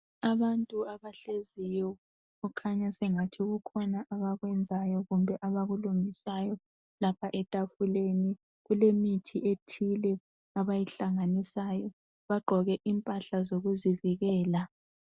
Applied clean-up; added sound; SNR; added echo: none; none; none; none.